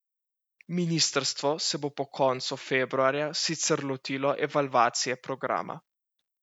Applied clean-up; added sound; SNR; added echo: none; none; none; none.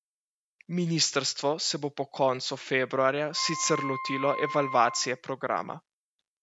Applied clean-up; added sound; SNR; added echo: none; Wind instrument, woodwind instrument; 8 dB; none.